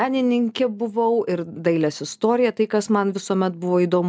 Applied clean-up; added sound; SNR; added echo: none; none; none; none.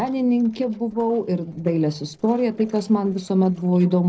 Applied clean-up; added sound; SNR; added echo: neural separator model SepFormer DNS4.